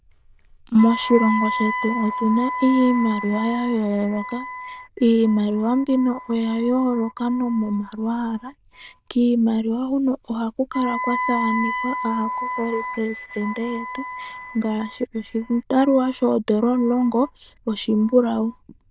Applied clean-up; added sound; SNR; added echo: neural diffusion model UNIVERSE++.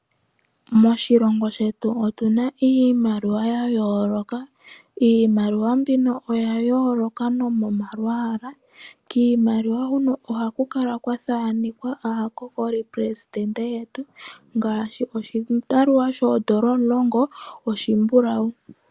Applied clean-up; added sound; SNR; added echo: none; none; none; none.